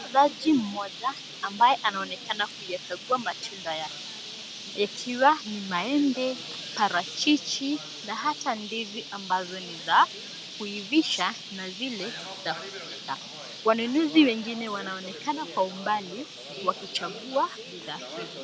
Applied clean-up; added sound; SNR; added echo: none; Bird; 12 dB; none.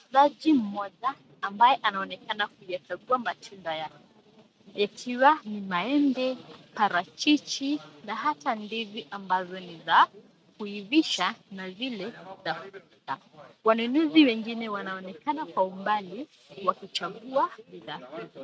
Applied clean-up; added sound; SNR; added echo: neural mask model RNNoise.